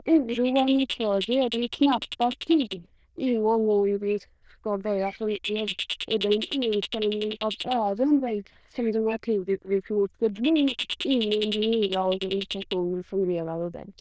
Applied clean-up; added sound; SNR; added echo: neural diffusion model UNIVERSE++.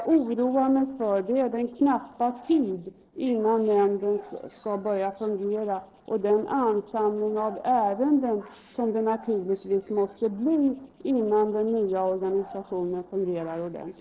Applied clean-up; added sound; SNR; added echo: neural separator model SepFormer DNS4.